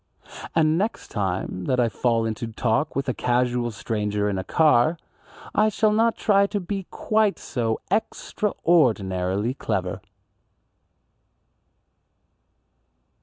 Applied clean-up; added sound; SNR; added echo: none; none; none; none.